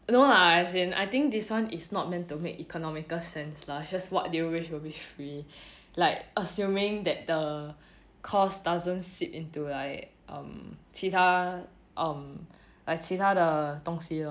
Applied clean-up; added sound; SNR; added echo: none; none; none; none.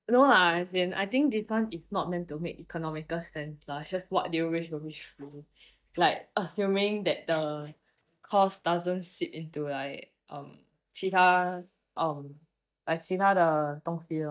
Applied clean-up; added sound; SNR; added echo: neural mask model DeepFilterNet 3.